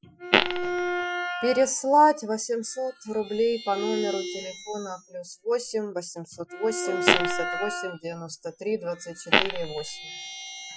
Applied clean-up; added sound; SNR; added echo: classical method Wiener filter.